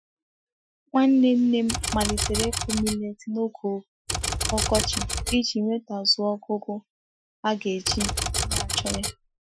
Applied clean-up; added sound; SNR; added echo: classical method Wiener filter.